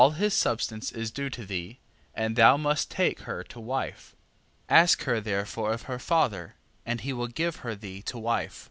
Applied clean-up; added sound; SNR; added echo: none; none; none; none.